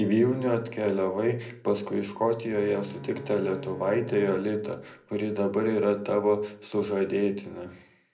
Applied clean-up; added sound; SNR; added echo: none; Bowed string instrument; 16 dB; reverberation time 0.4 s.